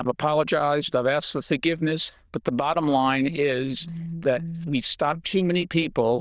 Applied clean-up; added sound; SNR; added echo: neural diffusion model UNIVERSE++.